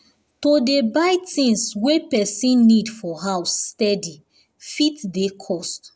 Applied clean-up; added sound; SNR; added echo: none; none; none; none.